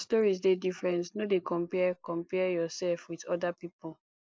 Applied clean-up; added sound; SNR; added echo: neural mask model Resemble Enhance denoiser.